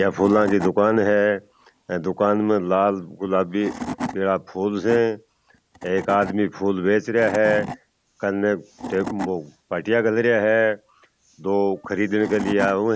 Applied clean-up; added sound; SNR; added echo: none; Wood / Tools; 14 dB; none.